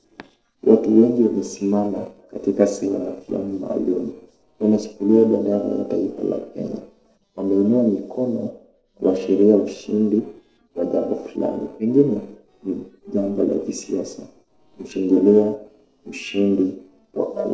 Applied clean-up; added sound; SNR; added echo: neural separator model SepFormer DNS4.